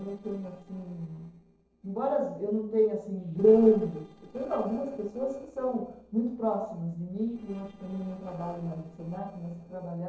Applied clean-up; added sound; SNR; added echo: neural separator model SepFormer DNS4.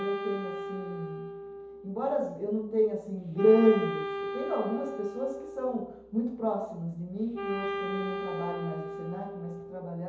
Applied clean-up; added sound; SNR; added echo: none; Wind instrument, woodwind instrument; 7 dB; reverberation time 0.8 s.